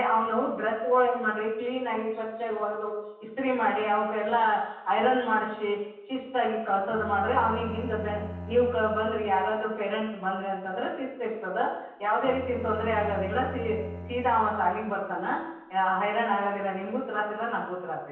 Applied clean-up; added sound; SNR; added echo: none; Bowed string instrument; 12 dB; reverberation time 0.9 s.